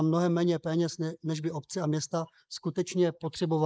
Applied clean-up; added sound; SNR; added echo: neural mask model Resemble Enhance denoiser.